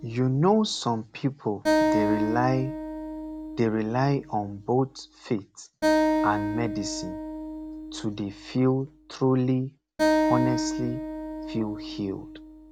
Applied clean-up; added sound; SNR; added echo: none; Acoustic guitar; 1 dB; none.